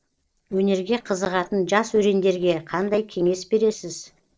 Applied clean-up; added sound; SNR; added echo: neural separator model SepFormer DNS4.